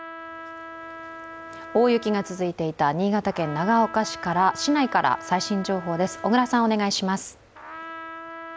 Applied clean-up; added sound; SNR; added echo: none; Trumpet; 15 dB; none.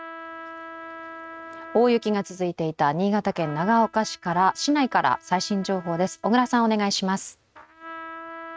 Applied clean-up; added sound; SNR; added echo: neural mask model RNNoise.